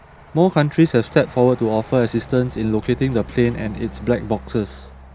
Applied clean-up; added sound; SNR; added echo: none; Truck; 18 dB; none.